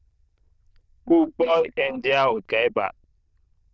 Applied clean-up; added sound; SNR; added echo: neural diffusion model UNIVERSE++.